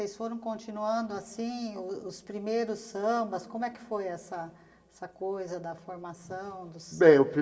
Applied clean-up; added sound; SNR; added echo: none; none; none; reverberation time 1.4 s.